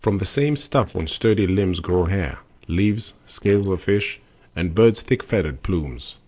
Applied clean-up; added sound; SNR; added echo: neural separator model SepFormer DNS4.